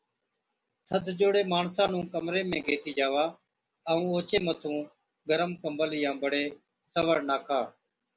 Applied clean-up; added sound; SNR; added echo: none; none; none; none.